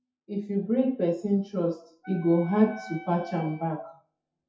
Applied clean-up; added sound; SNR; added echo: classical method WPE with log-MMSE.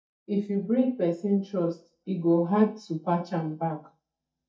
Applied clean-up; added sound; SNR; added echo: neural mask model DeepFilterNet 3.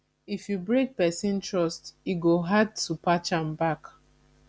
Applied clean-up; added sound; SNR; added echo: none; none; none; none.